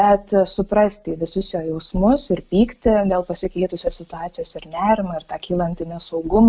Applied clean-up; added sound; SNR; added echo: none; none; none; none.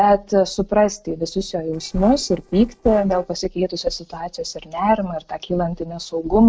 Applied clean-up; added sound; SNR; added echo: neural separator model SepFormer DNS4.